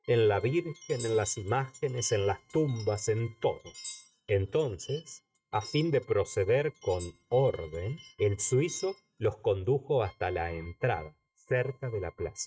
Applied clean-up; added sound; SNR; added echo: neural mask model RNNoise.